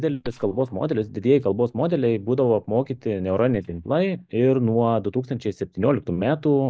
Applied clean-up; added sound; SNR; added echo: neural mask model DeepFilterNet 3.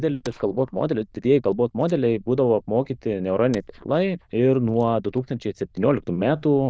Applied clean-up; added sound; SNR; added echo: neural diffusion model UNIVERSE++.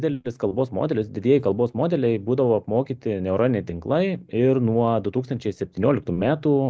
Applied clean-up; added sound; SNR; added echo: none; none; none; none.